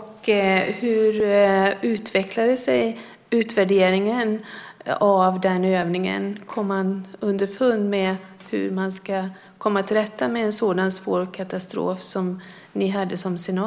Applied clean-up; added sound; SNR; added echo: none; none; none; none.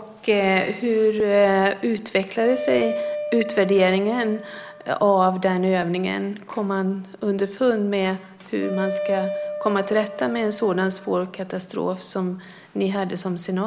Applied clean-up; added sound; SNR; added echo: none; Wind instrument, woodwind instrument; 9 dB; none.